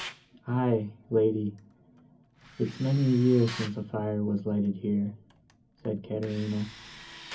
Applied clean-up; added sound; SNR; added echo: none; Tools; 18 dB; reverberation time 0.3 s.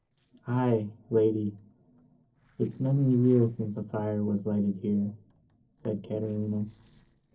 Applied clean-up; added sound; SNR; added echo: neural separator model SepFormer DNS4.